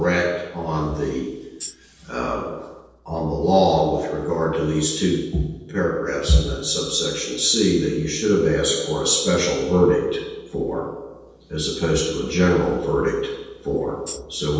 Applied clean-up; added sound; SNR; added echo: neural separator model SepFormer DNS4.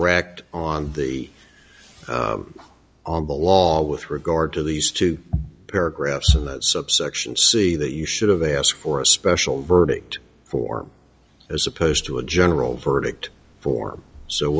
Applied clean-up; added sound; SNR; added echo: none; none; none; none.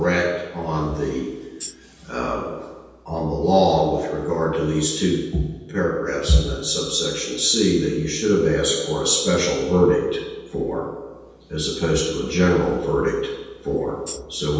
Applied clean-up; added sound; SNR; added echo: none; Tambourine; 13 dB; reverberation time 1.2 s.